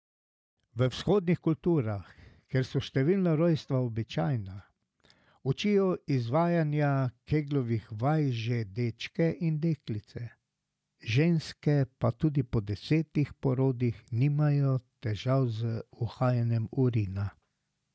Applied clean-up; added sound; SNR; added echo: none; none; none; none.